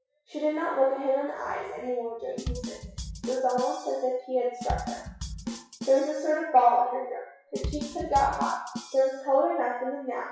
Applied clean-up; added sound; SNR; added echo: classical method WPE with log-MMSE.